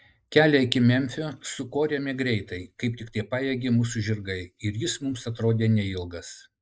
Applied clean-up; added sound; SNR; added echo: neural mask model Resemble Enhance denoiser.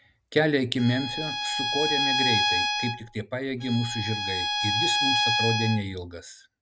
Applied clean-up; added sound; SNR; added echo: none; Bowed string instrument; -2 dB; none.